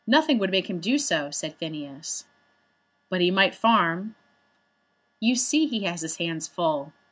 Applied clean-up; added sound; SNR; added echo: none; none; none; none.